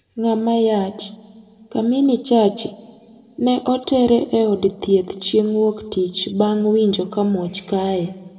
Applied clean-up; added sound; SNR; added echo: none; none; none; reverberation time 1.2 s.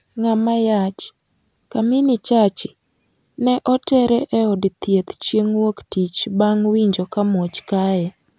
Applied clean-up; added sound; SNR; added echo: none; none; none; none.